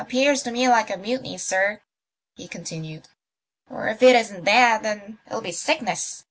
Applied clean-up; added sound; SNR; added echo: none; none; none; none.